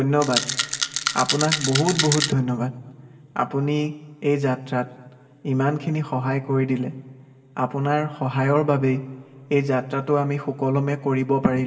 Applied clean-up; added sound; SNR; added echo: none; Rattle; 2 dB; reverberation time 2.3 s.